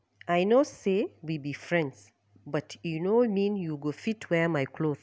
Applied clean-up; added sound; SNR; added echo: none; none; none; none.